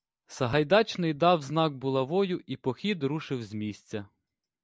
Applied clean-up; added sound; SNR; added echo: none; none; none; none.